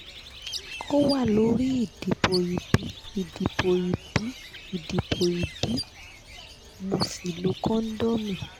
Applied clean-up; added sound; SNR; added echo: none; Bird; 13 dB; none.